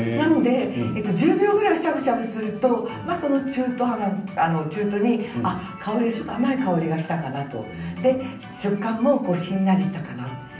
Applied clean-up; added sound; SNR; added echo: none; none; none; reverberation time 0.6 s.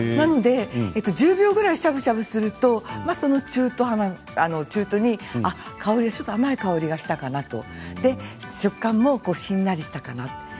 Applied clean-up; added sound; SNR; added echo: none; none; none; none.